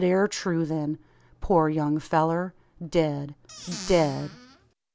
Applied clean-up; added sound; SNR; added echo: none; Squeak / Cupboard open or close; 14 dB; none.